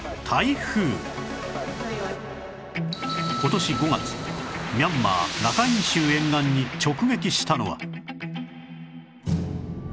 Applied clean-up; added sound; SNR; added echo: none; none; none; none.